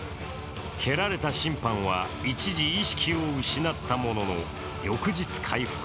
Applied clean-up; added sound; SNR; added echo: none; none; none; none.